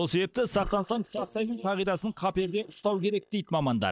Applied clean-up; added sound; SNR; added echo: neural mask model DeepFilterNet 3.